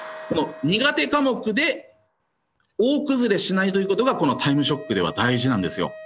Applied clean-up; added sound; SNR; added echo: none; Wind instrument, woodwind instrument + Clapping; 19 dB; none.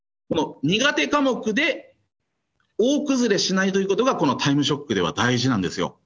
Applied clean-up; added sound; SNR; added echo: none; none; none; none.